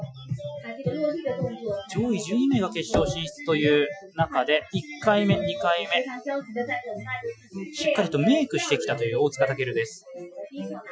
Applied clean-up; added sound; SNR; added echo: classical method Wiener filter.